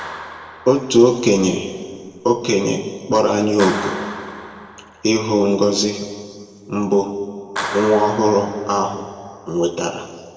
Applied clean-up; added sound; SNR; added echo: none; Clapping; 14 dB; reverberation time 1.7 s.